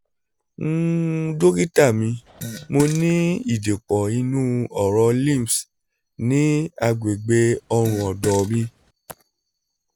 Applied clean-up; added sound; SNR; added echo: none; Fart; 14 dB; none.